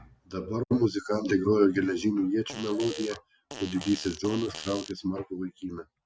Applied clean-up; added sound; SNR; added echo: none; Fart; 13 dB; none.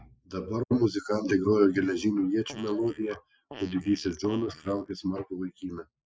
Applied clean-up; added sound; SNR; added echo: neural mask model Resemble Enhance denoiser.